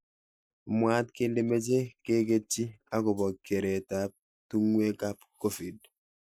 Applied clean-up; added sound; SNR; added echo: neural mask model Resemble Enhance denoiser.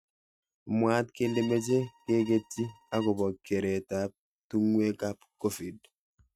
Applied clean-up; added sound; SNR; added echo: neural mask model RNNoise.